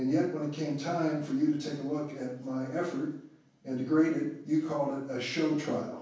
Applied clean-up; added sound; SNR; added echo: none; none; none; reverberation time 0.7 s.